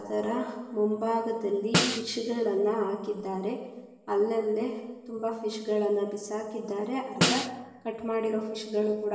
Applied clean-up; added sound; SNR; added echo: none; Snare drum; 1 dB; reverberation time 1.0 s.